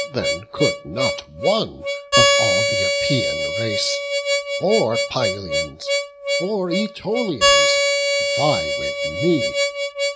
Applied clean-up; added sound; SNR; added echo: none; Harmonica; -4 dB; none.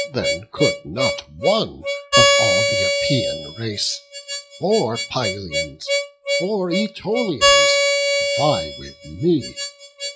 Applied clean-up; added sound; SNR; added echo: classical method log-MMSE.